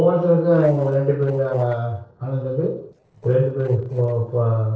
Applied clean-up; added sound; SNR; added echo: neural separator model SepFormer DNS4.